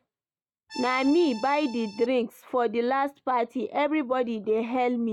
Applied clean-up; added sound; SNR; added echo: neural mask model RNNoise.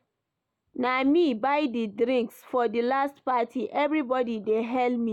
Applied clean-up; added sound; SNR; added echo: none; none; none; none.